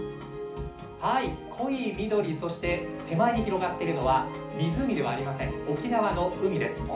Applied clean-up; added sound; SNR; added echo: none; none; none; reverberation time 0.4 s.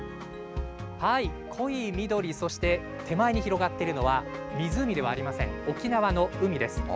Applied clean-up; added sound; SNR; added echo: none; none; none; none.